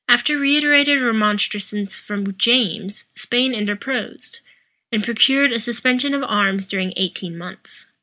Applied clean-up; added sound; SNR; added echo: none; none; none; none.